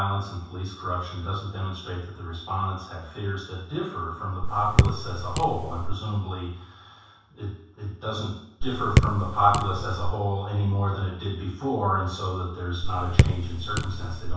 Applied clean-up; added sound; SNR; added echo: none; Raindrop / Drip; -4 dB; reverberation time 0.7 s.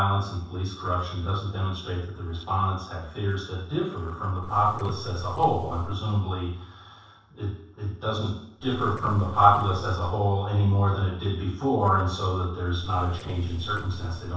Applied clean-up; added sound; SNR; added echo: neural separator model SepFormer DNS4.